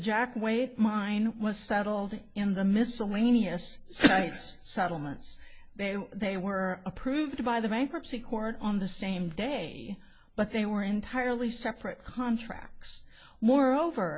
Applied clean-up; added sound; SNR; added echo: none; none; none; none.